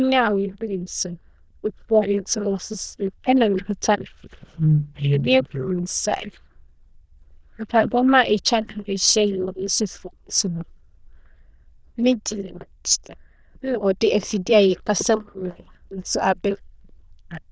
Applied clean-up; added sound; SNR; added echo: neural diffusion model UNIVERSE++.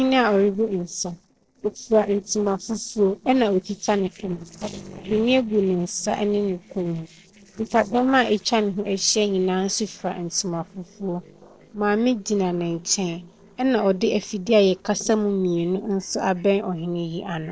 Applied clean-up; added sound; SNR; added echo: neural separator model SepFormer DNS4.